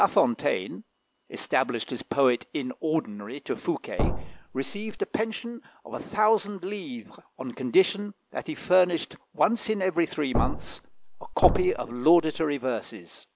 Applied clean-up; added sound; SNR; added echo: none; Thump, thud; 2 dB; none.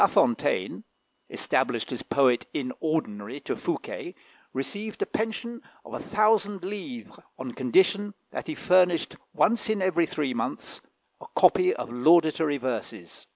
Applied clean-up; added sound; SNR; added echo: none; none; none; none.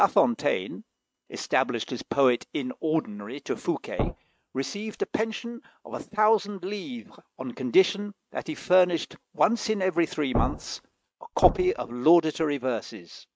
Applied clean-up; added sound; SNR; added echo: neural mask model RNNoise.